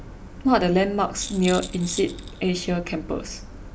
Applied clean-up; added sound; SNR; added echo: none; Rattle; 15 dB; none.